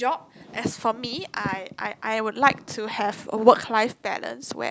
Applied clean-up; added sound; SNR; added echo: none; none; none; none.